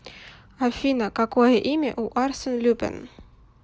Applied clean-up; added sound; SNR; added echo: none; none; none; none.